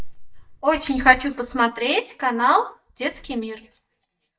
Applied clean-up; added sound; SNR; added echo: neural mask model DeepFilterNet 3.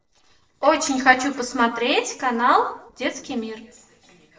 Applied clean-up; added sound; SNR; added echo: neural separator model SepFormer DNS4.